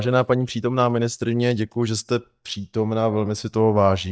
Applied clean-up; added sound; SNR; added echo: neural mask model DeepFilterNet 3.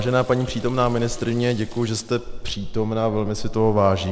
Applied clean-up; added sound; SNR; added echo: none; Sink (filling or washing) / Water tap, faucet; 9 dB; none.